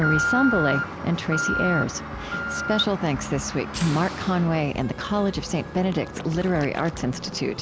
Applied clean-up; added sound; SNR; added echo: none; Alarm; 6 dB; none.